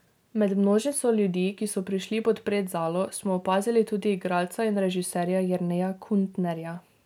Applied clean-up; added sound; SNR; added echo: none; none; none; none.